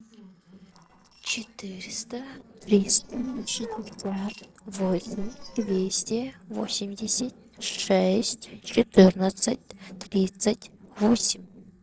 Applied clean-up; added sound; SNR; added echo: neural separator model SepFormer DNS4.